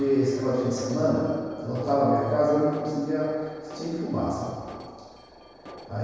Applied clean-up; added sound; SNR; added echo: none; Alarm; 20 dB; reverberation time 1.9 s.